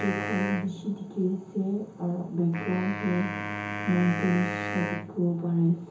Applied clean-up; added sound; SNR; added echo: none; Wind instrument, woodwind instrument; 7 dB; reverberation time 0.7 s.